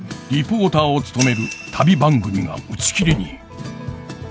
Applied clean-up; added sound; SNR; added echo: none; Slam; 18 dB; none.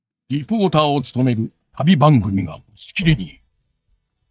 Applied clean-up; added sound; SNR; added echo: neural mask model DeepFilterNet 3.